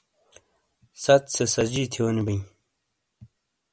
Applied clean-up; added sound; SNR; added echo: none; none; none; none.